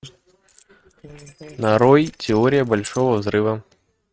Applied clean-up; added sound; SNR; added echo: neural mask model RNNoise.